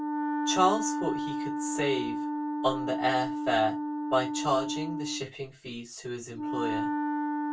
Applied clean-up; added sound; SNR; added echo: none; Wind instrument, woodwind instrument; 1 dB; reverberation time 0.2 s.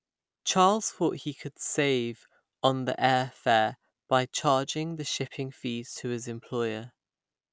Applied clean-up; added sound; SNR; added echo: none; none; none; none.